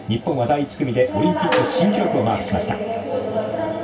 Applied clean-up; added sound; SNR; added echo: none; Snare drum; 13 dB; reverberation time 0.2 s.